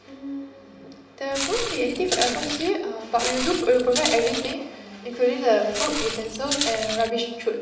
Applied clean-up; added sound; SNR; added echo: none; Walk, footsteps; 4 dB; reverberation time 1.2 s.